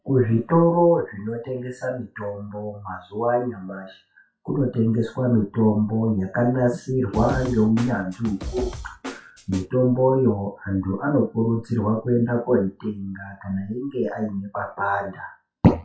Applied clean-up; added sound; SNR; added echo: classical method WPE with log-MMSE.